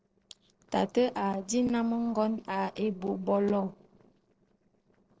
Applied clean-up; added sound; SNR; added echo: neural separator model SepFormer DNS4.